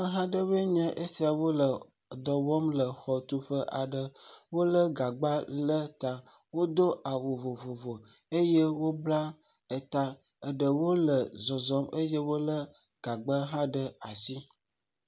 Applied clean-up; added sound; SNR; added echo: none; none; none; none.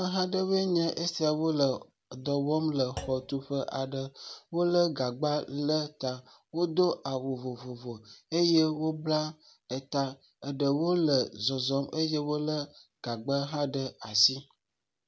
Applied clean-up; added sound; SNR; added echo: none; Thump, thud; 18 dB; none.